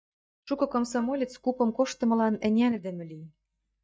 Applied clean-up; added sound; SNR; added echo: neural mask model DeepFilterNet 3.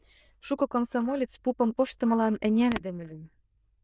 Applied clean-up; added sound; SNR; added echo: neural diffusion model UNIVERSE++.